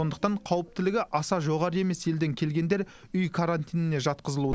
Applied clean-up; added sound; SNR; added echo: none; Fire; 18 dB; none.